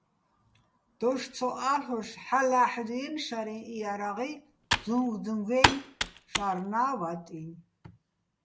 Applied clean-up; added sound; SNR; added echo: none; Computer keyboard; 0 dB; none.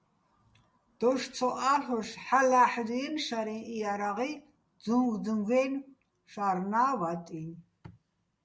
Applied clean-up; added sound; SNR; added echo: none; none; none; none.